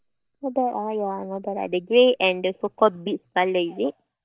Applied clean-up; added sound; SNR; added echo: neural mask model DeepFilterNet 3.